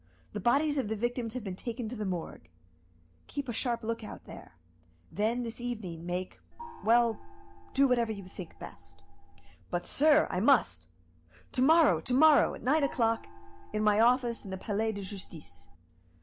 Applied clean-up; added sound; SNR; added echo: none; Gong; 15 dB; none.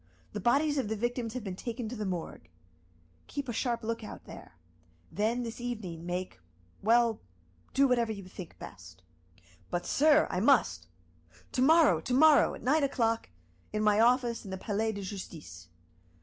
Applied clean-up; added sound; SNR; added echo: none; none; none; none.